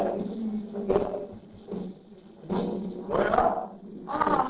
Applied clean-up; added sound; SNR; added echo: neural separator model SepFormer DNS4.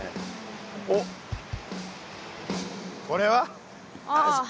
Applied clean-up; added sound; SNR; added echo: none; none; none; none.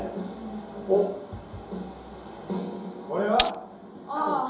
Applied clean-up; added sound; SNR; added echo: none; Glass; -3 dB; reverberation time 2.8 s.